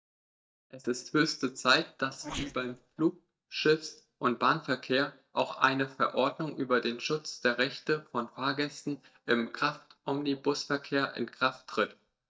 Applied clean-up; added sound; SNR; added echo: neural mask model DeepFilterNet 3.